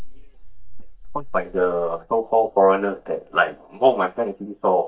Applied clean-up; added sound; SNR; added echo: neural mask model DeepFilterNet 3.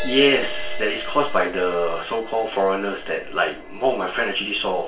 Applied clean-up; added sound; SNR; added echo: none; Crash cymbal; 15 dB; reverberation time 0.3 s.